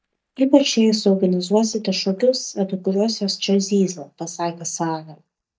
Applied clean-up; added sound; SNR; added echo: neural mask model DeepFilterNet 3.